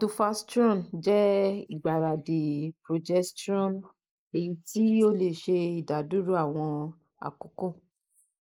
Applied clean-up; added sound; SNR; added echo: neural mask model Resemble Enhance denoiser.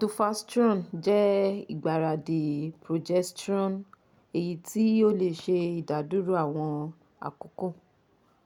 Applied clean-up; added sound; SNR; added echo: none; none; none; none.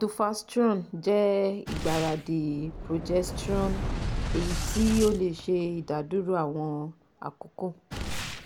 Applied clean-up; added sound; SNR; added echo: none; Boom; 6 dB; none.